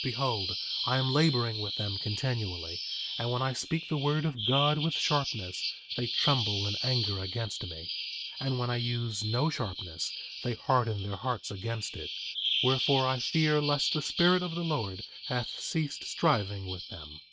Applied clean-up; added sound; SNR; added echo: neural mask model RNNoise.